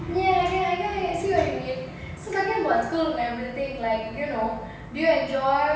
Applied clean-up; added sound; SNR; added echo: none; none; none; reverberation time 0.9 s.